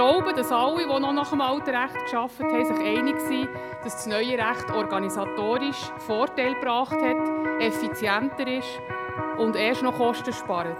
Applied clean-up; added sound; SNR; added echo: none; Electric guitar; 4 dB; none.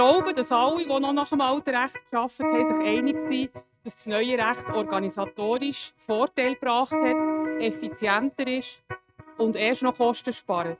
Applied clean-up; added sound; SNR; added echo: neural mask model RNNoise.